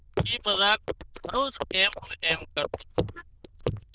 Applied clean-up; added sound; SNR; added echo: neural diffusion model UNIVERSE++.